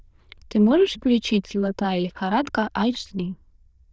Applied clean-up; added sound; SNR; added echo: neural diffusion model UNIVERSE++.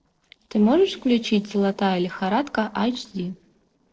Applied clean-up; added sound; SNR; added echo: neural separator model SepFormer DNS4.